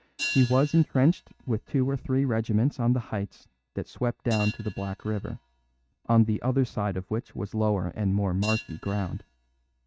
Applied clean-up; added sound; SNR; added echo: neural mask model RNNoise.